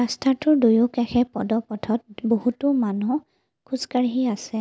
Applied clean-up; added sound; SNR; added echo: none; none; none; none.